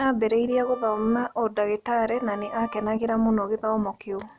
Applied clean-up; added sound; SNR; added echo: none; Wind instrument, woodwind instrument; 18 dB; none.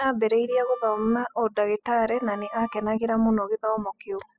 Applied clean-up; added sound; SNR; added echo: classical method spectral subtraction.